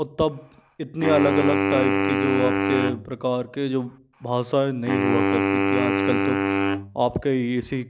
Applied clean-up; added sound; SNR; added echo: none; Wind instrument, woodwind instrument; -1 dB; none.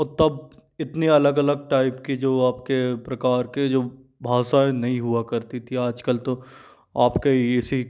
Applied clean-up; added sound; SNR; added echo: none; none; none; none.